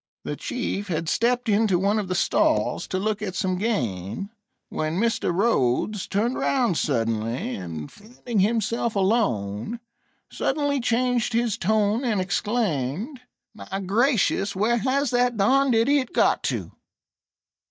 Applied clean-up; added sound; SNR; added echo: neural mask model DeepFilterNet 3.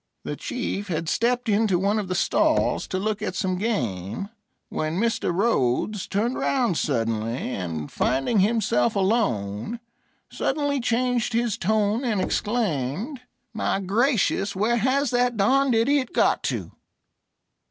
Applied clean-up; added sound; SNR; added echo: none; Knock / Wood; 18 dB; none.